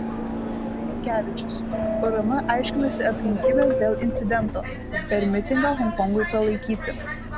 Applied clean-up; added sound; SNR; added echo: none; Subway, metro, underground; 2 dB; none.